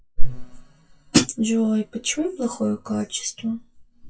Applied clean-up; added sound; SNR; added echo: classical method WPE with log-MMSE.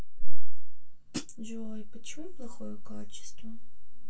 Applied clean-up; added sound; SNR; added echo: none; Hi-hat; 19 dB; reverberation time 0.1 s.